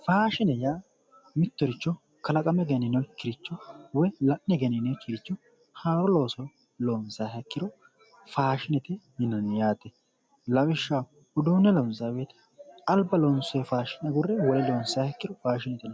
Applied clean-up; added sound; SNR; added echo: none; none; none; none.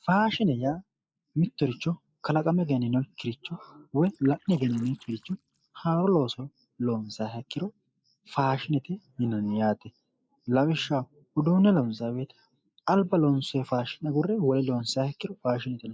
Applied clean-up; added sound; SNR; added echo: neural mask model Resemble Enhance denoiser.